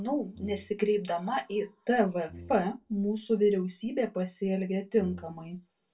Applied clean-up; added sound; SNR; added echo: none; Brass instrument; 20 dB; reverberation time 0.1 s.